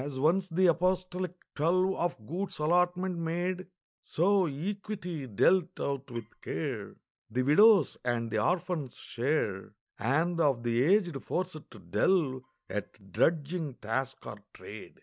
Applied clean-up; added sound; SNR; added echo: neural mask model DeepFilterNet 3.